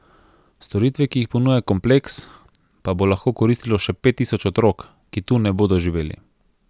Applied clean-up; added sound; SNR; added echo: none; none; none; none.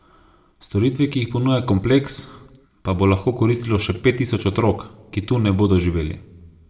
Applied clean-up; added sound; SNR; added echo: none; none; none; reverberation time 0.5 s.